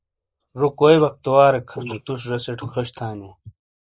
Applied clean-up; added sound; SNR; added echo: neural mask model Resemble Enhance denoiser.